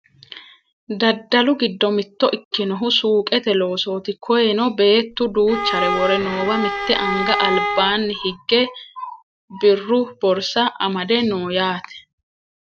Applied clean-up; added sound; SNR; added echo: none; Bowed string instrument; 4 dB; none.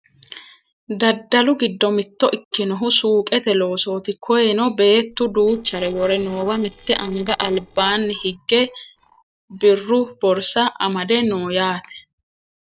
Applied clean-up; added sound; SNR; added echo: neural separator model SepFormer DNS4.